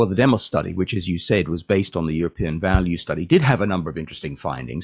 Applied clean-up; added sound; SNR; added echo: classical method log-MMSE.